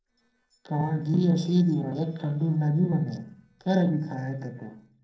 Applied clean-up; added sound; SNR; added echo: neural separator model SepFormer DNS4.